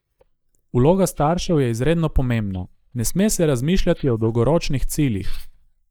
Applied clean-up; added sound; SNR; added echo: neural mask model DeepFilterNet 3.